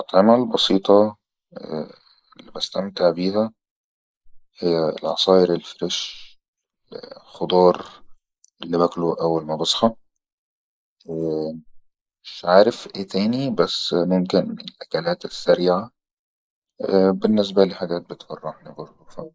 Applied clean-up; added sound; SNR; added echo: neural mask model Resemble Enhance denoiser.